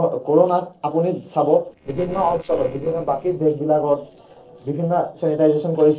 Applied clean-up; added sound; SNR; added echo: neural separator model SepFormer DNS4.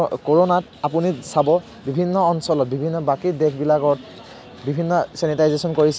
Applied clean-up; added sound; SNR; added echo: none; none; none; none.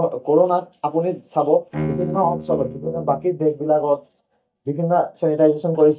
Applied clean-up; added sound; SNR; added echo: neural mask model DeepFilterNet 3.